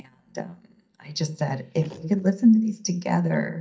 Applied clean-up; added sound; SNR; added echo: neural mask model DeepFilterNet 3.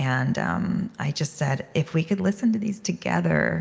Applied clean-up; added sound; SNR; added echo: none; none; none; none.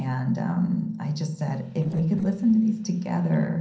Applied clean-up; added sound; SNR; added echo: neural separator model SepFormer DNS4.